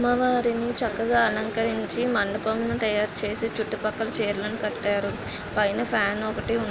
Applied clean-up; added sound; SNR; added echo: none; none; none; none.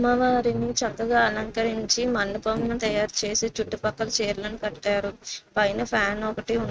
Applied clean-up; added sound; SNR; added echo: neural mask model RNNoise.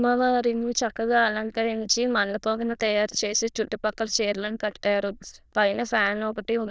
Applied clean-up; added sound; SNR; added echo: neural diffusion model UNIVERSE++.